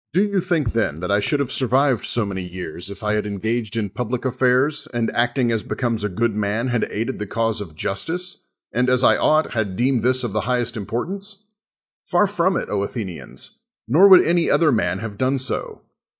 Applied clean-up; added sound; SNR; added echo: neural mask model DeepFilterNet 3.